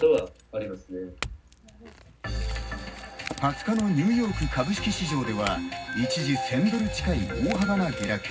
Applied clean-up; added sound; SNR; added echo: none; Chink, clink / Domestic sounds, home sounds; 16 dB; reverberation time 0.4 s.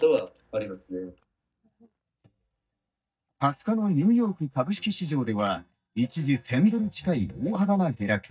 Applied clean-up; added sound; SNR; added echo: neural mask model DeepFilterNet 3.